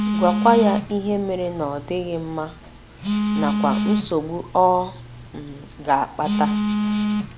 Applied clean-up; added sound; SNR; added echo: none; Telephone; 2 dB; none.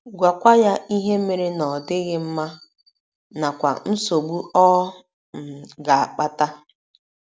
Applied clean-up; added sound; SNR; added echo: none; none; none; none.